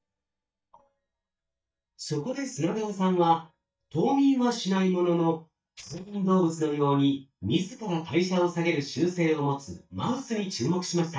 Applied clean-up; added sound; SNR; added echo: neural mask model DeepFilterNet 3.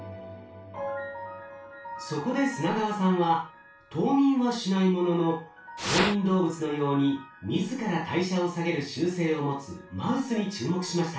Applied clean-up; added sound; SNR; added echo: none; Fire; 0 dB; reverberation time 0.3 s.